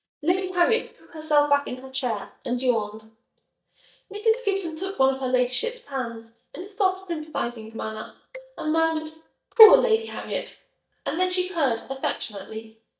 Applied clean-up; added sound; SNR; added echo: neural mask model DeepFilterNet 3.